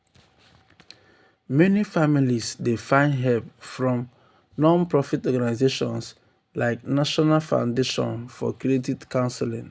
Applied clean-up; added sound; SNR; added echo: none; none; none; none.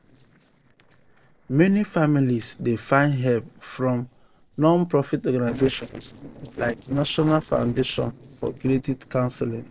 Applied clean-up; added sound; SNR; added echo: neural separator model SepFormer DNS4.